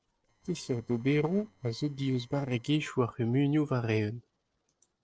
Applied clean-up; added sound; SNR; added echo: neural separator model SepFormer DNS4.